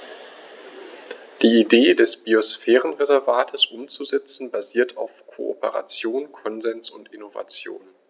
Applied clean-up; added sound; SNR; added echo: none; none; none; none.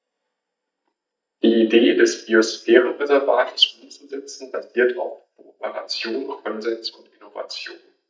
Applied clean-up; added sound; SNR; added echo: neural mask model DeepFilterNet 3.